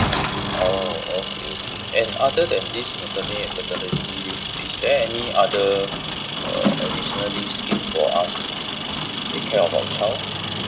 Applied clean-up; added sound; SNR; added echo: none; Engine; 2 dB; none.